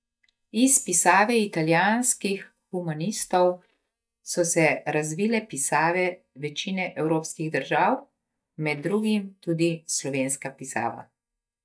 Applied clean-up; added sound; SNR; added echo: neural mask model DeepFilterNet 3.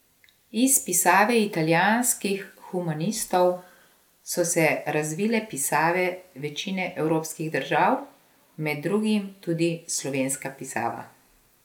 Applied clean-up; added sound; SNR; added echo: none; none; none; none.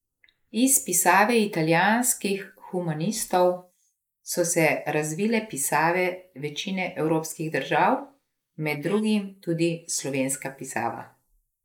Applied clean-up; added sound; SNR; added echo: neural mask model Resemble Enhance denoiser.